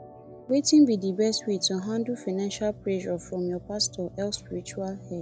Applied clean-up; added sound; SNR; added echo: none; Organ; 18 dB; none.